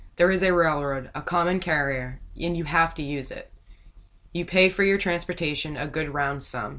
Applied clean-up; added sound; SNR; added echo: none; none; none; none.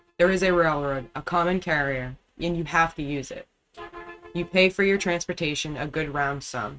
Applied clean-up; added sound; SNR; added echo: neural mask model RNNoise.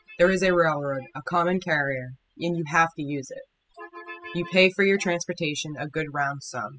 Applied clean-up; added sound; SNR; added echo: classical method spectral subtraction.